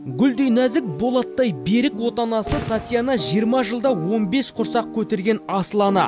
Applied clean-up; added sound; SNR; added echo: none; Fireworks; 14 dB; none.